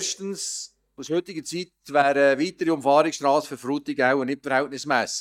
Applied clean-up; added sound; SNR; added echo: neural mask model DeepFilterNet 3.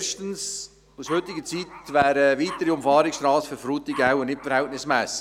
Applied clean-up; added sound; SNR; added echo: none; Dog; 17 dB; none.